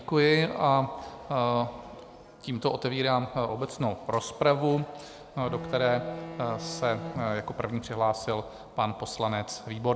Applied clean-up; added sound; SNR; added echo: none; Bowed string instrument; 12 dB; none.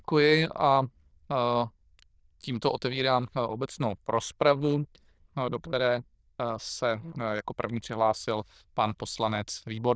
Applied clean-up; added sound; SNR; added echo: neural diffusion model UNIVERSE++.